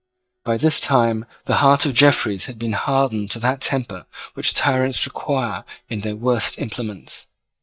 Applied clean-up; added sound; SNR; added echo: neural mask model DeepFilterNet 3.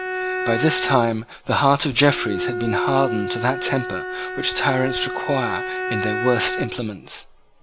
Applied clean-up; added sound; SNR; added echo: none; Bowed string instrument; 5 dB; none.